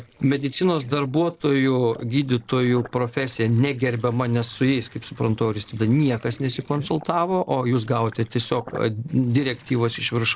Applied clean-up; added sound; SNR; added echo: neural separator model SepFormer DNS4.